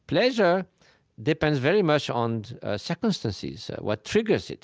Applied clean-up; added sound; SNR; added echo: none; none; none; none.